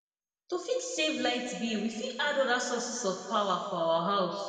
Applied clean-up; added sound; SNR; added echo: none; none; none; reverberation time 2.3 s.